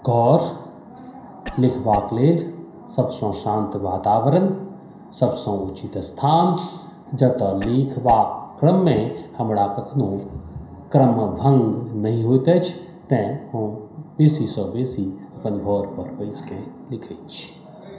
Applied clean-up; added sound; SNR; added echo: none; Cough; 17 dB; reverberation time 0.5 s.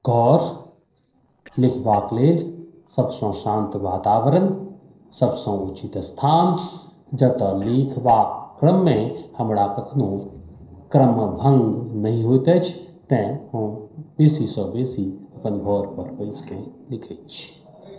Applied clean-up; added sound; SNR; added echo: neural separator model SepFormer DNS4.